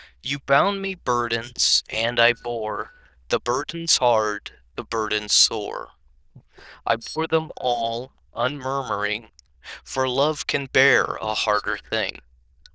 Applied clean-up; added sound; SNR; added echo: neural diffusion model UNIVERSE++.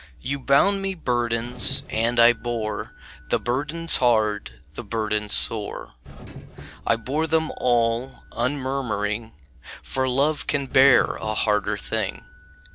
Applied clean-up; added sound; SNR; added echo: none; Doorbell; 15 dB; none.